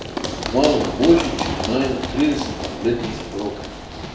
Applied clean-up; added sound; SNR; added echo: none; Run; 5 dB; reverberation time 0.7 s.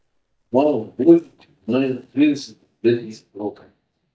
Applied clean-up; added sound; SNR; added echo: neural mask model DeepFilterNet 3.